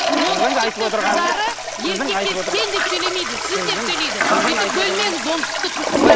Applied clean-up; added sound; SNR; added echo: none; Toilet flush; -1 dB; none.